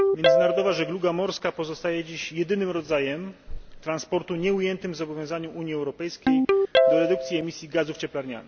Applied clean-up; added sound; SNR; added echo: none; Ringtone; -1 dB; none.